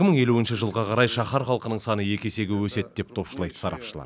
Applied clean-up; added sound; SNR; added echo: none; none; none; none.